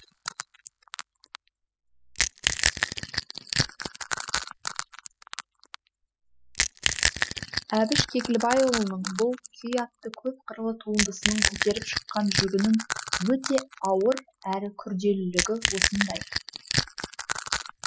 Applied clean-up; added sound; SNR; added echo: classical method spectral subtraction.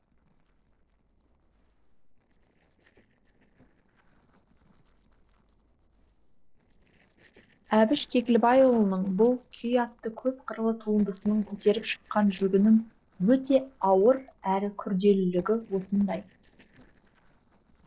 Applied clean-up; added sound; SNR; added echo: neural separator model SepFormer DNS4.